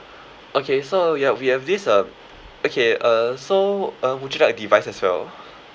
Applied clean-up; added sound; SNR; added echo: none; none; none; none.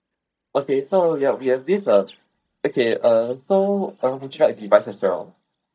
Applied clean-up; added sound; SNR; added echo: neural mask model DeepFilterNet 3.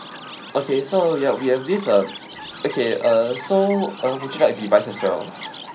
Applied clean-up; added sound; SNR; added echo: none; Chirp, tweet; 14 dB; reverberation time 0.3 s.